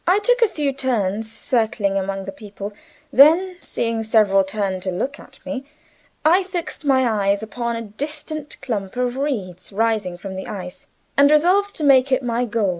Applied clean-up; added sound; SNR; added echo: none; none; none; none.